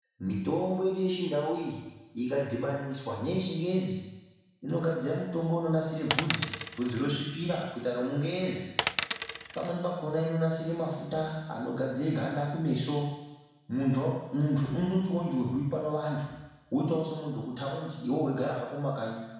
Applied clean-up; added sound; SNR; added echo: none; Coin (dropping); 0 dB; reverberation time 1.1 s.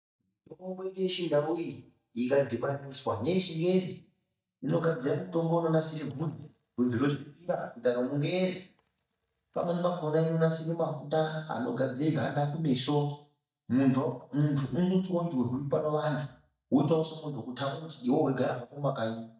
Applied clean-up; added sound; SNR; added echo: neural mask model DeepFilterNet 3.